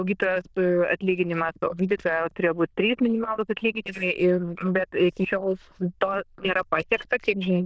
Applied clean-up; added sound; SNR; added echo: neural diffusion model UNIVERSE++.